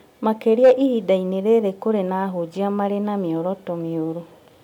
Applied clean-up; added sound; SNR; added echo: none; none; none; none.